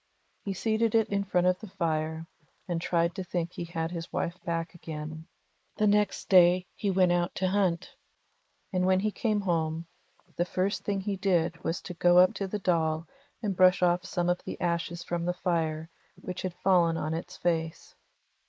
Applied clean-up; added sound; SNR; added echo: neural mask model Resemble Enhance denoiser.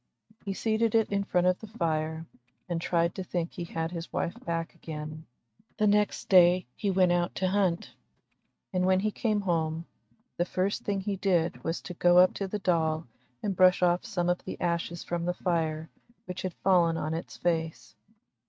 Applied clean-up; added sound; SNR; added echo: neural mask model RNNoise.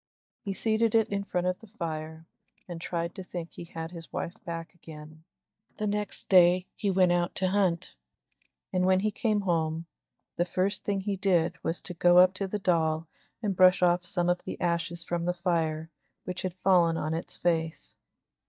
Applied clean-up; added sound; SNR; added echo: neural mask model DeepFilterNet 3.